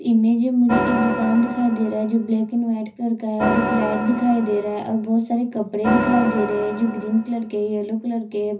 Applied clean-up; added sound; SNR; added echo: none; Organ; 7 dB; reverberation time 0.4 s.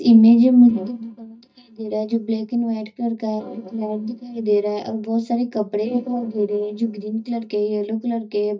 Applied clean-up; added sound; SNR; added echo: neural mask model DeepFilterNet 3.